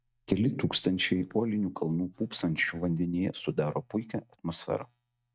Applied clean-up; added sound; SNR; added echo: neural mask model DeepFilterNet 3.